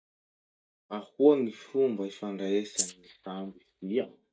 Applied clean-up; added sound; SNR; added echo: neural mask model DeepFilterNet 3.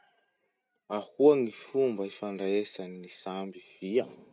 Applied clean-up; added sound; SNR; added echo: none; none; none; none.